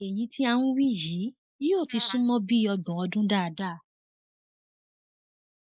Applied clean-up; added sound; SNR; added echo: neural mask model Resemble Enhance denoiser.